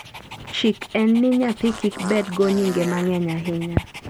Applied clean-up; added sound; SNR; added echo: none; Dog + Fart; 14 dB; none.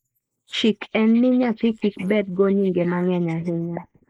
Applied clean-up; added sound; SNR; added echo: neural mask model Resemble Enhance denoiser.